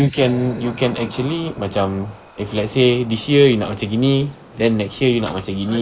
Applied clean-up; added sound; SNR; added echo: neural mask model Resemble Enhance denoiser.